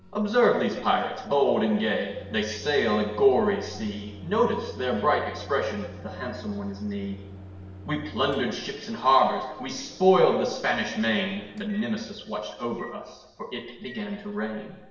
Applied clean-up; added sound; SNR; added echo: none; Microwave oven; 18 dB; reverberation time 1.0 s.